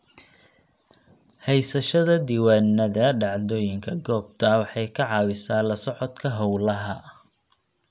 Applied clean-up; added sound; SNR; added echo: none; none; none; none.